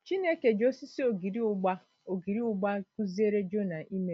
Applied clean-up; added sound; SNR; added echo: none; none; none; none.